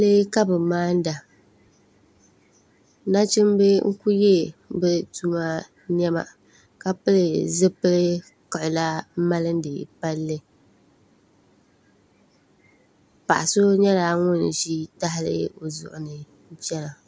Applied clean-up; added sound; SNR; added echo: none; none; none; none.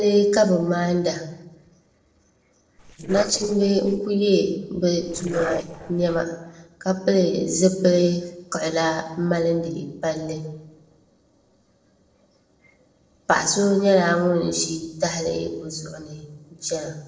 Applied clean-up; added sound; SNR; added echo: neural separator model SepFormer DNS4.